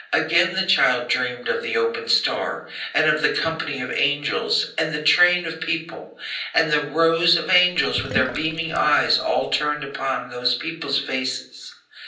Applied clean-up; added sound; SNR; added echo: none; Sink (filling or washing); 14 dB; reverberation time 0.6 s.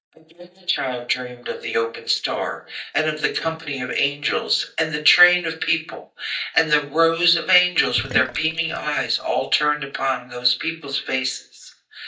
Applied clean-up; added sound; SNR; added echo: neural mask model DeepFilterNet 3.